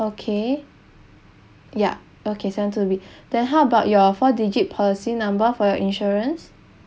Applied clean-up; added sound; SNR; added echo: none; none; none; none.